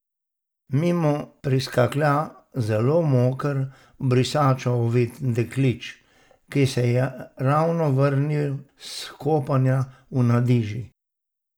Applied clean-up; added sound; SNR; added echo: none; none; none; none.